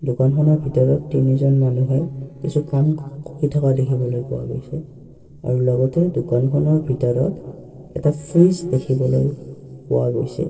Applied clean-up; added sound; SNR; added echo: neural separator model SepFormer DNS4.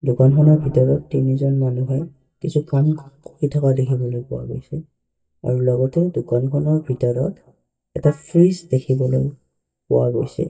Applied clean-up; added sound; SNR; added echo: neural mask model DeepFilterNet 3.